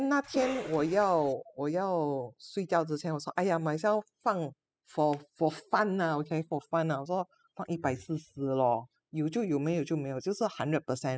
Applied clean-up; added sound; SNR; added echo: classical method spectral subtraction.